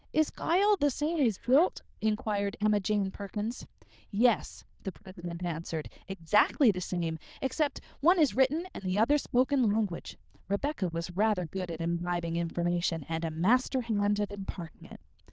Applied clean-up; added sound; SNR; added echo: neural diffusion model UNIVERSE++.